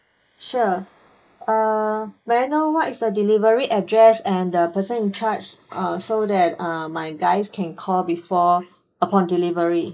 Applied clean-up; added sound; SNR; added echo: neural mask model Resemble Enhance denoiser.